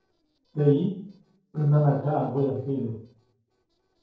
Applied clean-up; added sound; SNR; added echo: neural separator model SepFormer DNS4.